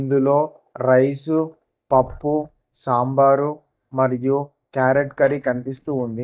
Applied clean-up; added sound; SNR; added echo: neural mask model DeepFilterNet 3.